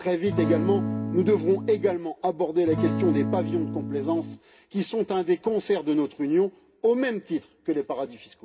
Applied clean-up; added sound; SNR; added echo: none; Acoustic guitar / Strum; 4 dB; reverberation time 0.3 s.